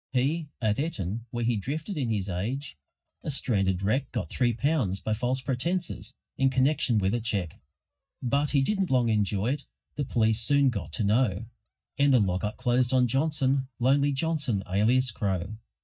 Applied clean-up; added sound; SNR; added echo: neural mask model DeepFilterNet 3.